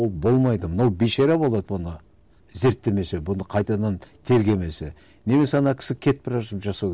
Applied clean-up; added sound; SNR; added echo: none; none; none; none.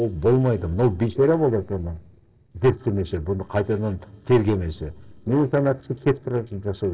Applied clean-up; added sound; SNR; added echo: neural separator model SepFormer DNS4.